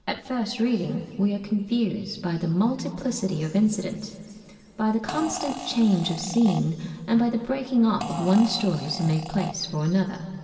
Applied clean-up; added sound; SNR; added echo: none; Fart; 12 dB; reverberation time 2.6 s.